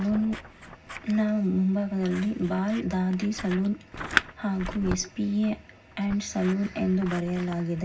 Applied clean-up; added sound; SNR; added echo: none; Scissors; 11 dB; reverberation time 0.4 s.